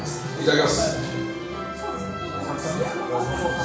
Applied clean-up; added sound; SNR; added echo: none; none; none; reverberation time 0.6 s.